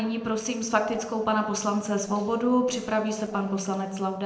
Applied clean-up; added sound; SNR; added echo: neural separator model SepFormer DNS4.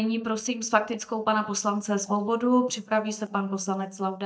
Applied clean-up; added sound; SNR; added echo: neural mask model DeepFilterNet 3.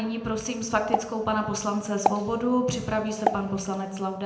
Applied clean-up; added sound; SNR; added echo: none; Explosion; 6 dB; reverberation time 0.7 s.